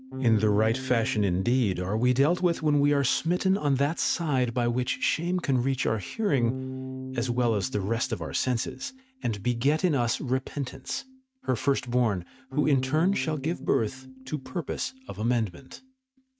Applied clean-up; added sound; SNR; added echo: neural mask model RNNoise.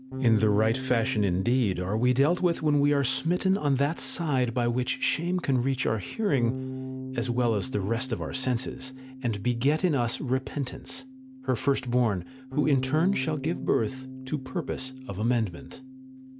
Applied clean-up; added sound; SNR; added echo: none; Bass guitar; 11 dB; none.